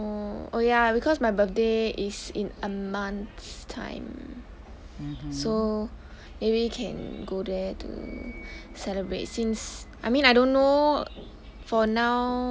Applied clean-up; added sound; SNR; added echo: none; none; none; none.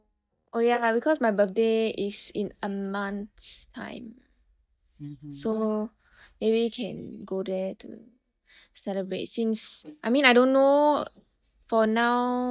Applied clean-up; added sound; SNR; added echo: neural mask model DeepFilterNet 3.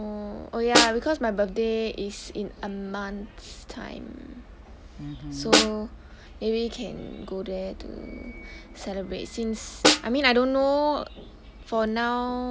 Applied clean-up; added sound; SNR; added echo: none; Snare drum; -1 dB; none.